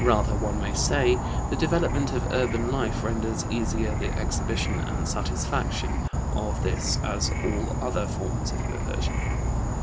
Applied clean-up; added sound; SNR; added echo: none; Insect / Frog; -3 dB; none.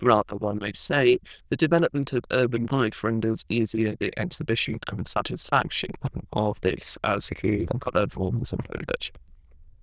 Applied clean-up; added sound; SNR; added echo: neural diffusion model UNIVERSE++.